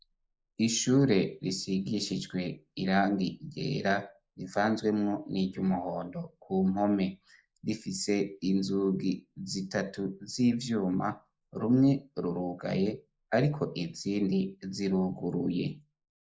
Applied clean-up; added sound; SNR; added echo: neural mask model Resemble Enhance denoiser.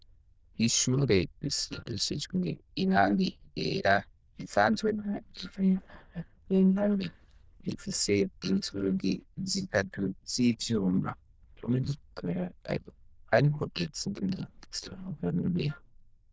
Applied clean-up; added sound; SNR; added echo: neural diffusion model UNIVERSE++.